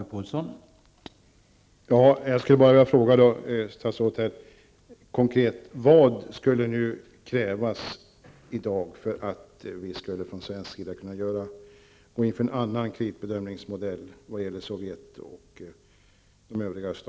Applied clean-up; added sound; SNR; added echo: none; none; none; none.